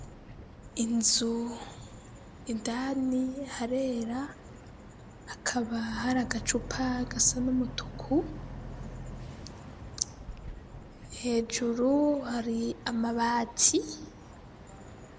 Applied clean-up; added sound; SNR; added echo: none; Boat, Water vehicle; 12 dB; none.